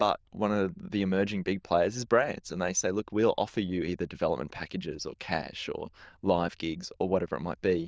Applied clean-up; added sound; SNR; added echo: neural diffusion model UNIVERSE++.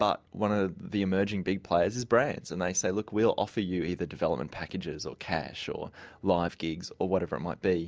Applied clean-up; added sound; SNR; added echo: none; none; none; none.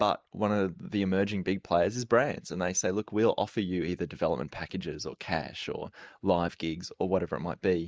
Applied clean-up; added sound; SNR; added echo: neural mask model Resemble Enhance denoiser.